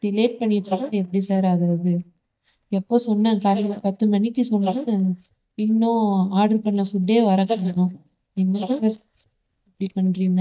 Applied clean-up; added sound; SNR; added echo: neural mask model DeepFilterNet 3.